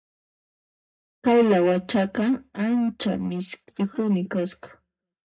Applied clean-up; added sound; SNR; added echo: neural mask model DeepFilterNet 3.